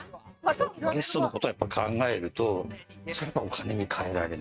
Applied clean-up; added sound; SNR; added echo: neural mask model RNNoise.